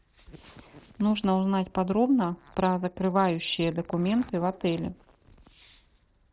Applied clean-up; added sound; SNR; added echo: neural separator model SepFormer DNS4.